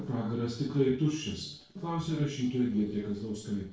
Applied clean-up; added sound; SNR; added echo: neural separator model SepFormer DNS4.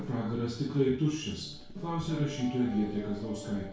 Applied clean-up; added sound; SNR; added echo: none; Livestock, farm animals, working animals; 19 dB; reverberation time 0.6 s.